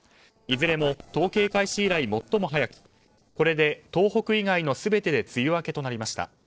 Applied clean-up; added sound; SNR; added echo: neural separator model SepFormer DNS4.